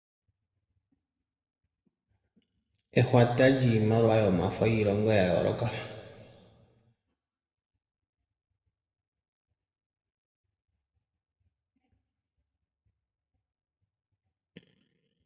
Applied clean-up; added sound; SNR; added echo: none; none; none; reverberation time 1.8 s.